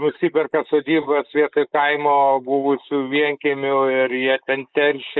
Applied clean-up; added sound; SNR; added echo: neural mask model Resemble Enhance denoiser.